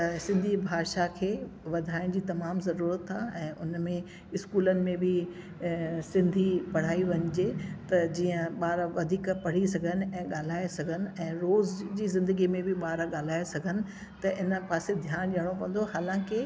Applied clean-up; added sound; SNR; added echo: none; none; none; none.